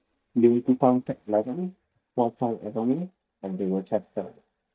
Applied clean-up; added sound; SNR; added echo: neural mask model DeepFilterNet 3.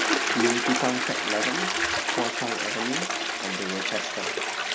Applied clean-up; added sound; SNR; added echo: none; Toilet flush; -4 dB; none.